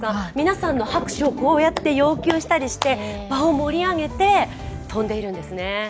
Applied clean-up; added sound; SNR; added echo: none; none; none; none.